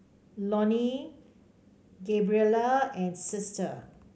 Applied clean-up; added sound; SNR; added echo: none; none; none; none.